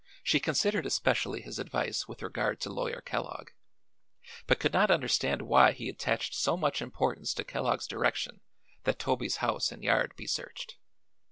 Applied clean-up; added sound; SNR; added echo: none; none; none; none.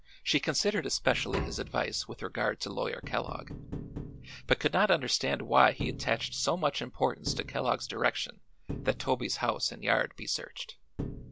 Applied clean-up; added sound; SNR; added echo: none; Tap; 12 dB; none.